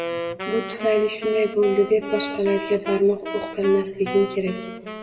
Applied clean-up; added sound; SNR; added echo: none; Wind instrument, woodwind instrument; 9 dB; reverberation time 1.3 s.